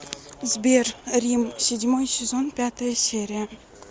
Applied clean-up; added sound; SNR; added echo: none; none; none; none.